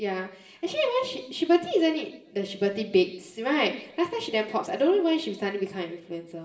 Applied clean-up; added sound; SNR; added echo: none; none; none; reverberation time 0.7 s.